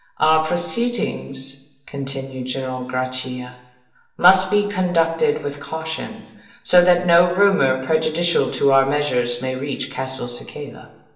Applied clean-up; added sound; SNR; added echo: none; none; none; reverberation time 0.9 s.